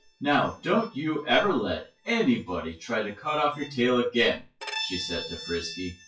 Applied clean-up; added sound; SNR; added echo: classical method WPE with log-MMSE.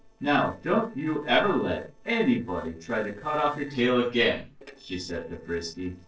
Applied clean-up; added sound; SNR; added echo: neural separator model SepFormer DNS4.